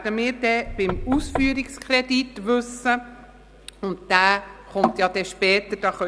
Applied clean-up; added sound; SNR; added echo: none; Knock / Wood; 8 dB; none.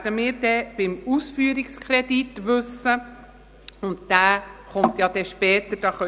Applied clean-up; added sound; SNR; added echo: none; none; none; none.